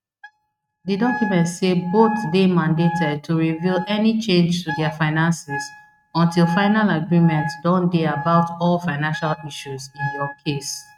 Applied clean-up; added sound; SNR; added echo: neural mask model RNNoise.